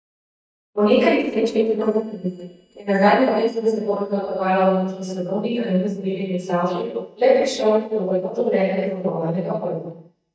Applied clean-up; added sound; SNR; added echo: neural mask model DeepFilterNet 3.